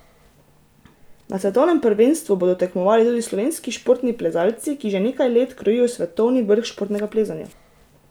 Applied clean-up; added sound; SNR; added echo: none; none; none; none.